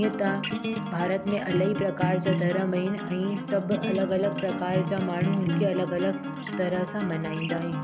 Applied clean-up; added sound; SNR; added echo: none; Acoustic guitar + Electric guitar; 2 dB; none.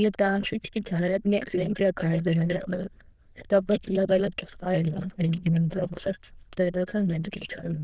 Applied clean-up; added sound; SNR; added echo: neural diffusion model UNIVERSE++.